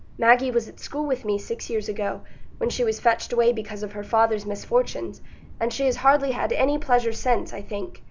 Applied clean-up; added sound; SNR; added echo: none; Thunder; 10 dB; none.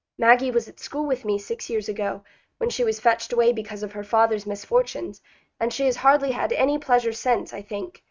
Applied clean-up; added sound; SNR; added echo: neural mask model RNNoise.